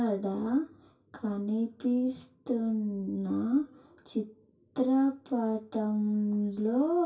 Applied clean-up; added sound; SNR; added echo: none; none; none; reverberation time 0.2 s.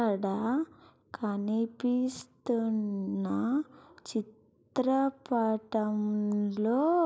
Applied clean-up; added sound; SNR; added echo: none; none; none; none.